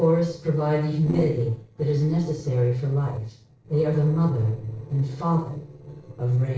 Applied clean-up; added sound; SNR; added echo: neural separator model SepFormer DNS4.